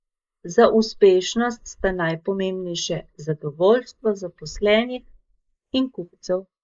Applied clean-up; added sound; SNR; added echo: neural mask model Resemble Enhance denoiser.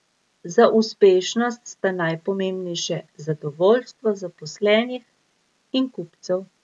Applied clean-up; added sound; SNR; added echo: none; none; none; none.